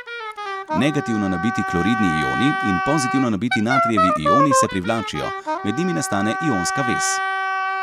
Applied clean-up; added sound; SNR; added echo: none; Wind instrument, woodwind instrument; 0 dB; none.